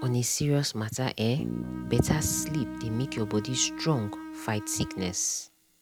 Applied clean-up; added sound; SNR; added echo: none; Bowed string instrument + Bass guitar; 9 dB; none.